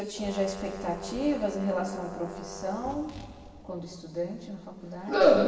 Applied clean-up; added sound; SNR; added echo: none; Brass instrument; 15 dB; reverberation time 2.5 s.